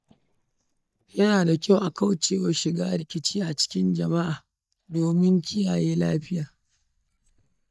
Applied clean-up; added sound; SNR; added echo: neural mask model DeepFilterNet 3.